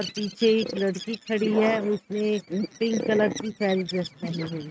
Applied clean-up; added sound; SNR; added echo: neural mask model RNNoise.